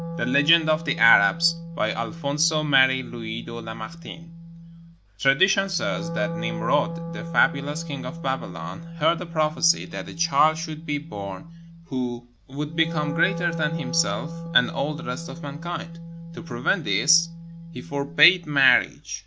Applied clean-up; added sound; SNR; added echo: none; Wind instrument, woodwind instrument; 9 dB; none.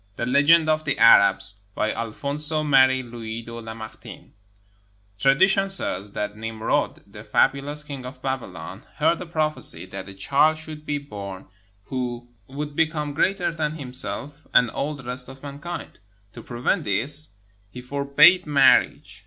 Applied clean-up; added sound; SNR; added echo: none; none; none; none.